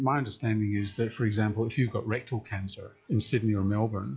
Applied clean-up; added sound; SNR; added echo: classical method log-MMSE.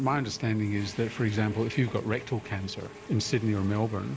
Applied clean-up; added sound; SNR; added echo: none; Engine / Mechanisms + Toilet flush; 16 dB; none.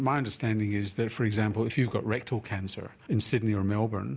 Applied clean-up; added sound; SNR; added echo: none; none; none; none.